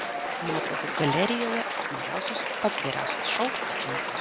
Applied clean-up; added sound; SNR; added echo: none; Applause / Cheering; -1 dB; none.